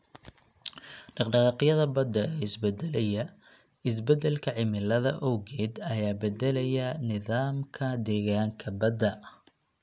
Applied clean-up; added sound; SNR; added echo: none; none; none; none.